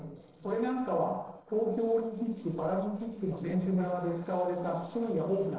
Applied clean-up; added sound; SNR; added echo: neural separator model SepFormer DNS4.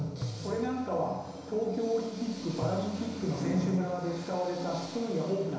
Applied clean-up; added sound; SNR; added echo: none; Tabla; 13 dB; reverberation time 1.0 s.